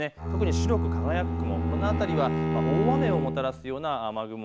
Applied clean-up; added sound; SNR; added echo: none; Bowed string instrument + Bowed string instrument; -3 dB; none.